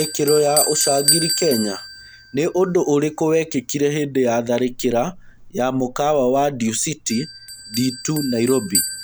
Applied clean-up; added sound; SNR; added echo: none; Bell; 7 dB; none.